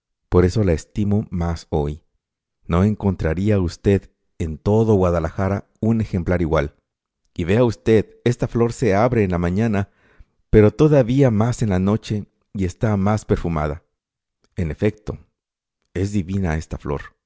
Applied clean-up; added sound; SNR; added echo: none; none; none; none.